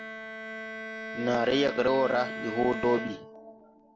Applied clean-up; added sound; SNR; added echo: none; Bowed string instrument; 9 dB; none.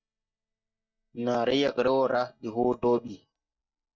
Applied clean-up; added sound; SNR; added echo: neural mask model DeepFilterNet 3.